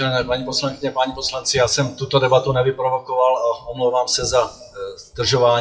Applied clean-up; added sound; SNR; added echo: classical method WPE with log-MMSE.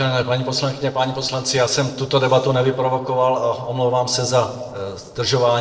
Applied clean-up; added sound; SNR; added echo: neural separator model SepFormer DNS4.